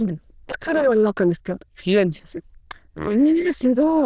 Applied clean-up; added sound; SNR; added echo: neural diffusion model UNIVERSE++.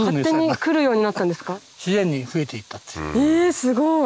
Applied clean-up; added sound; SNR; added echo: none; none; none; none.